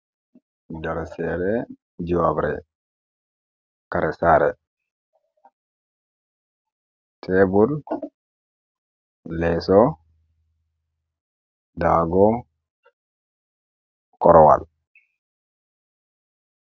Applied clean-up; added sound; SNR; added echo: none; none; none; none.